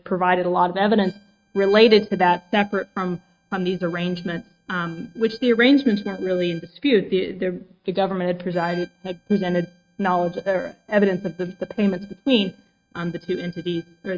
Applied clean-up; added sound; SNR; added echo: neural mask model RNNoise.